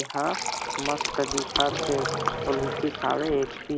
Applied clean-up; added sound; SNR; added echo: none; Fill (with liquid) + Accelerating, revving, vroom; 2 dB; none.